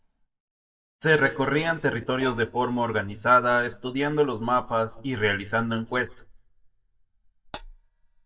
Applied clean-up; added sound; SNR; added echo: neural mask model DeepFilterNet 3.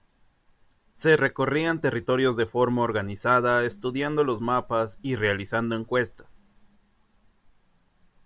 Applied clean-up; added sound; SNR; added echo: none; none; none; none.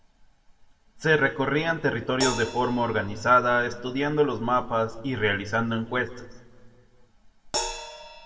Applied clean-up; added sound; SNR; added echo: none; Crash cymbal; 13 dB; reverberation time 0.9 s.